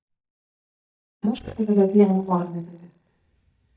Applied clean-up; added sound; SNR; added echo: neural mask model DeepFilterNet 3.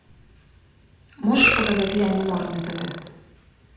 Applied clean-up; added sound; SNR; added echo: none; Burping, eructation; 6 dB; reverberation time 0.8 s.